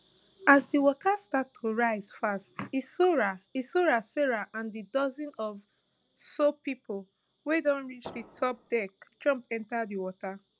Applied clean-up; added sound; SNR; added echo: none; Fireworks; 18 dB; none.